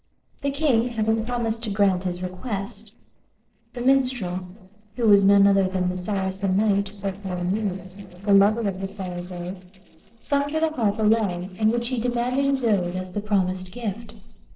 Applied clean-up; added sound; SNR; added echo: neural separator model SepFormer DNS4.